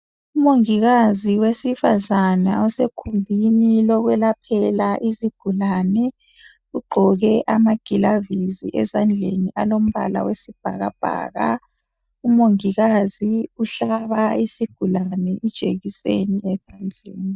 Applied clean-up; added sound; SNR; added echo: neural mask model DeepFilterNet 3.